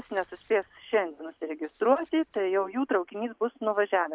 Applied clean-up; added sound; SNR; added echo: none; none; none; none.